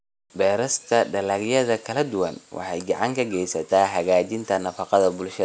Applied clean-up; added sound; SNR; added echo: none; none; none; none.